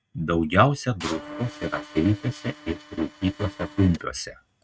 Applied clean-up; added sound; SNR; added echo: neural mask model RNNoise.